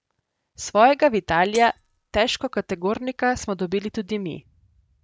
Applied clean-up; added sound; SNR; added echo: none; Shatter; 19 dB; none.